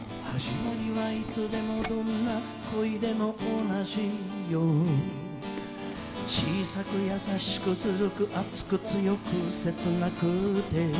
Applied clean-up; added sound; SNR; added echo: none; Brass instrument + Tools; 16 dB; none.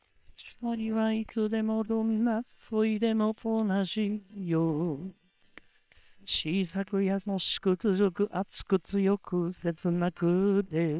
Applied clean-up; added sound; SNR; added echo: neural separator model SepFormer WHAM!.